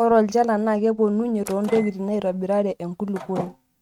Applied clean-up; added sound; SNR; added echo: neural mask model RNNoise.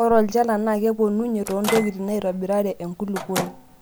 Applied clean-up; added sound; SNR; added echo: none; Microwave oven; 12 dB; none.